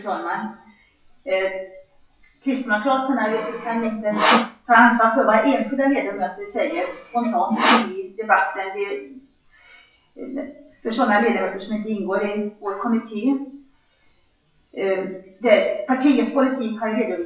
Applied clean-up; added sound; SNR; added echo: classical method WPE with log-MMSE.